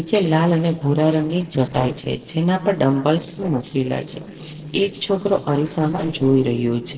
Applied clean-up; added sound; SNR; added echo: neural separator model SepFormer DNS4.